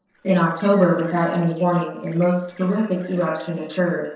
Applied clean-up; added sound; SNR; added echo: neural separator model SepFormer DNS4.